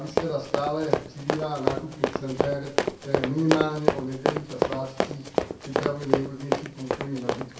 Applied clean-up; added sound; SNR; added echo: none; Run; -3 dB; reverberation time 0.6 s.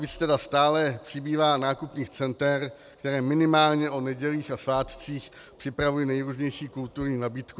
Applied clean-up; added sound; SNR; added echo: none; none; none; none.